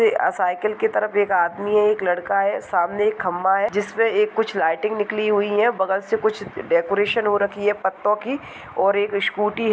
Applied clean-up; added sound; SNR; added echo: none; none; none; none.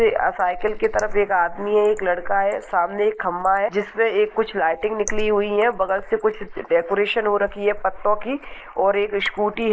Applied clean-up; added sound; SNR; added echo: neural mask model Resemble Enhance denoiser.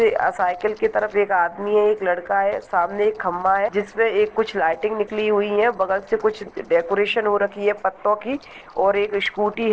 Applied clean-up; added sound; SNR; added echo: neural separator model SepFormer DNS4.